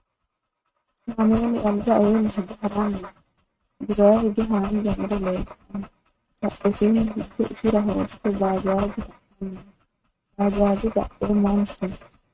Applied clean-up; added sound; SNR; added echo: neural mask model RNNoise.